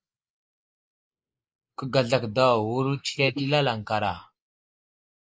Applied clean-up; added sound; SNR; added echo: neural mask model Resemble Enhance denoiser.